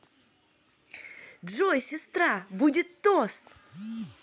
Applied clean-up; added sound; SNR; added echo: none; none; none; none.